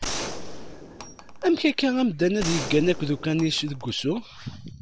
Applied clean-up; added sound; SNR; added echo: none; Gunshot, gunfire; 9 dB; none.